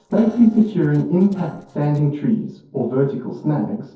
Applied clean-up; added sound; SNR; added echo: neural separator model SepFormer DNS4.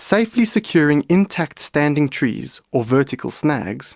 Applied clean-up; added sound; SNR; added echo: none; none; none; none.